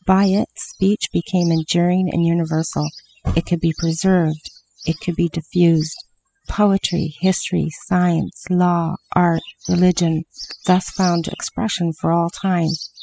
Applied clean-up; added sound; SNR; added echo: classical method spectral subtraction.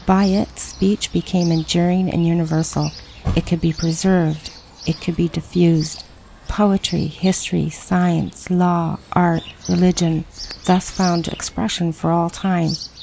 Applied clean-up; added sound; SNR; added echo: none; Chirp, tweet; 16 dB; none.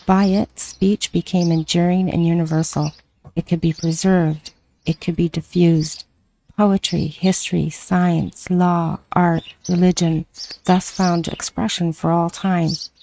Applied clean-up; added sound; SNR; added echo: neural mask model RNNoise.